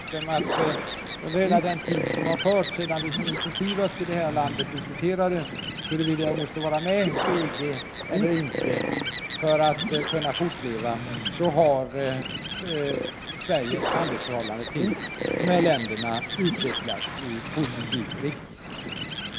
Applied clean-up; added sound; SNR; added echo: none; Bird; 2 dB; none.